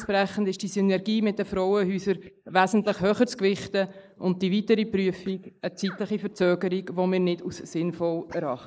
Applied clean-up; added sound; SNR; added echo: neural mask model Resemble Enhance denoiser.